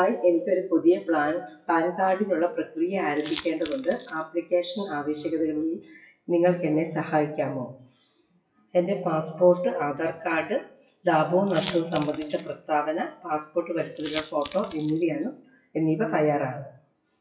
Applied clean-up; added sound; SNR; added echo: classical method WPE with log-MMSE.